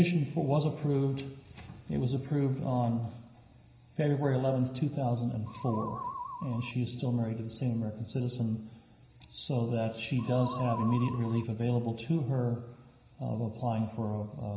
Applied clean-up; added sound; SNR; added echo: none; Musical instrument; 9 dB; reverberation time 0.9 s.